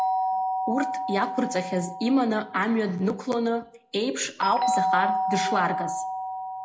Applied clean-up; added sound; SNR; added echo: none; Doorbell; 2 dB; reverberation time 0.2 s.